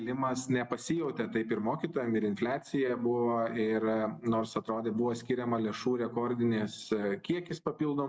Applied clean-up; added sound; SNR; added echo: none; none; none; none.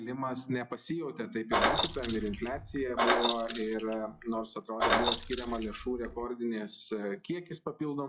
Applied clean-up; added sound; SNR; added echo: classical method log-MMSE.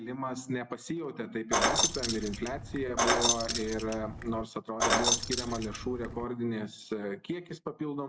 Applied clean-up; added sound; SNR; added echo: none; Keys jangling; -4 dB; none.